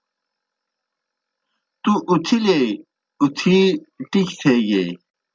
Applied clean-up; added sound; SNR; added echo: none; none; none; none.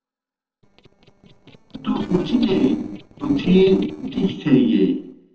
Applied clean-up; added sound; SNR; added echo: neural separator model SepFormer DNS4.